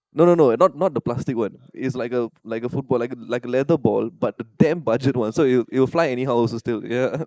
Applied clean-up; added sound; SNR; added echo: neural mask model Resemble Enhance denoiser.